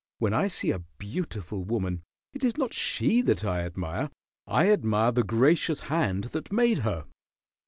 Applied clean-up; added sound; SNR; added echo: none; none; none; none.